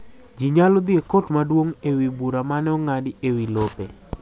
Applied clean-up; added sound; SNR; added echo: none; none; none; none.